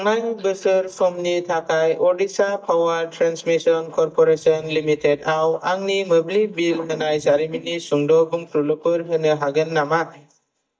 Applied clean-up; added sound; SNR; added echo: neural mask model DeepFilterNet 3.